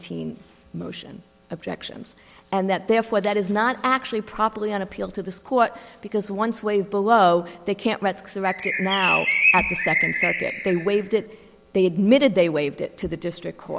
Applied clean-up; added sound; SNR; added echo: none; Bird; 0 dB; none.